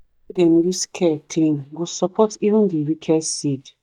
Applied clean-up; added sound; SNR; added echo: neural mask model DeepFilterNet 3.